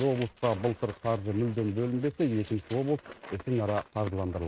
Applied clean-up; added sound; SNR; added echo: neural mask model RNNoise.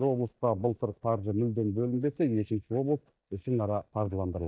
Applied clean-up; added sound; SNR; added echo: neural mask model DeepFilterNet 3.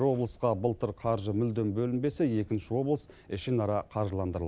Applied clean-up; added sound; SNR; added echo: none; none; none; none.